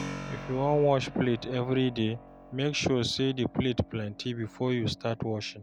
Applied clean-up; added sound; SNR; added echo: none; Keyboard (musical); 16 dB; none.